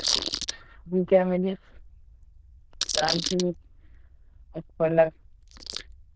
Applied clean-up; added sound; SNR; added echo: neural diffusion model UNIVERSE++.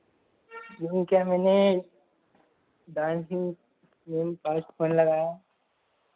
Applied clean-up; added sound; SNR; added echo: none; none; none; none.